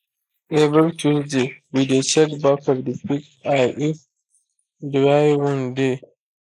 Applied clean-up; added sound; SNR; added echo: neural mask model Resemble Enhance denoiser.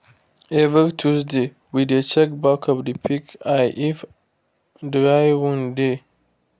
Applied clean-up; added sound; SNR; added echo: none; none; none; none.